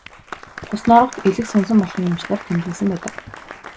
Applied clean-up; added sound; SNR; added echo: none; Applause; 15 dB; none.